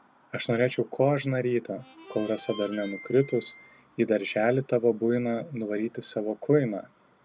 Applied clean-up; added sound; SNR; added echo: none; Harmonica; 17 dB; none.